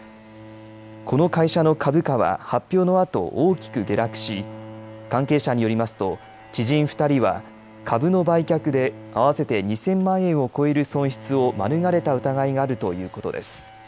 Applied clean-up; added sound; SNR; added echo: none; Bowed string instrument; 19 dB; none.